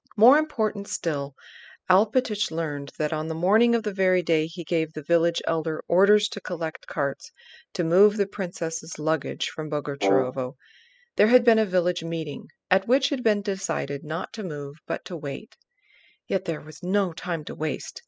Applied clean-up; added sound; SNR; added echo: classical method spectral subtraction.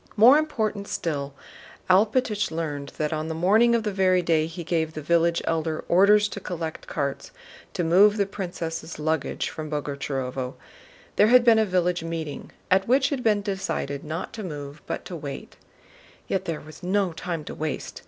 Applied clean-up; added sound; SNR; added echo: none; none; none; none.